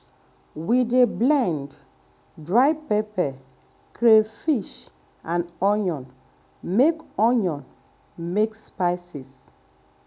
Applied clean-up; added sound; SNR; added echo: none; none; none; none.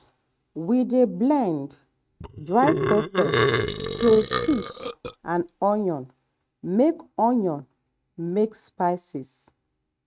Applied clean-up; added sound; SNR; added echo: neural mask model RNNoise.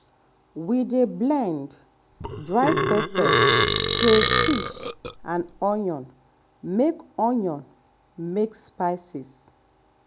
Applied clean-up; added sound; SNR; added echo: none; Burping, eructation; -3 dB; none.